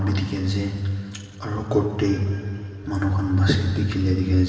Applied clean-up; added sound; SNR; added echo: none; none; none; reverberation time 2.6 s.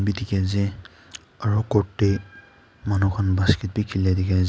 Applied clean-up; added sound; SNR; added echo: none; none; none; none.